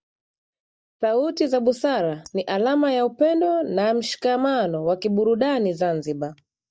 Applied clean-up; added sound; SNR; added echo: neural mask model DeepFilterNet 3.